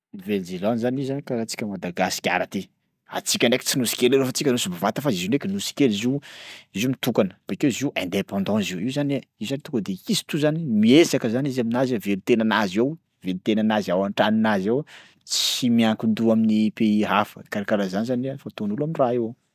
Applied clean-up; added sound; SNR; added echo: none; none; none; none.